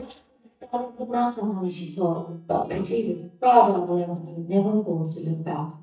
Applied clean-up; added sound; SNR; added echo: neural mask model DeepFilterNet 3.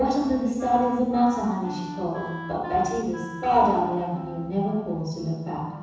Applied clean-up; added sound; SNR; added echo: none; Wind instrument, woodwind instrument; 14 dB; reverberation time 1.1 s.